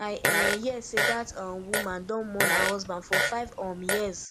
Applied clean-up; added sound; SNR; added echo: none; Fart; -3 dB; none.